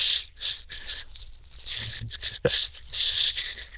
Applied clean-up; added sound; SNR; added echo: neural diffusion model UNIVERSE++.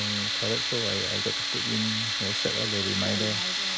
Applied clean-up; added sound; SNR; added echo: none; Tools; -4 dB; none.